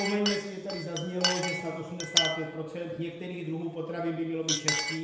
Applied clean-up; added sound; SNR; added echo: none; Chink, clink; 1 dB; reverberation time 1.0 s.